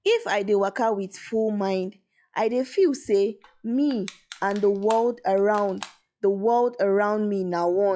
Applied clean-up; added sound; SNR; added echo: classical method log-MMSE.